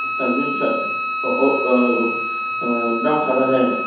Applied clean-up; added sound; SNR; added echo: none; Wind instrument, woodwind instrument; 3 dB; reverberation time 0.9 s.